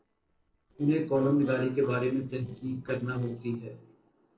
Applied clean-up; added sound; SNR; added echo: neural separator model SepFormer DNS4.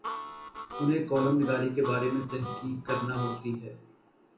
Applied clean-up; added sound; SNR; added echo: none; Harmonica; 8 dB; reverberation time 0.7 s.